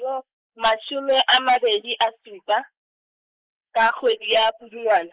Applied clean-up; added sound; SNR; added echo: neural mask model Resemble Enhance denoiser.